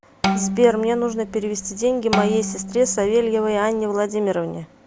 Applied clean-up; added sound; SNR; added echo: none; Bowed string instrument; 6 dB; none.